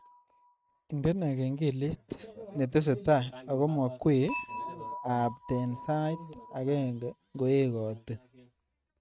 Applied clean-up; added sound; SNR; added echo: neural mask model RNNoise.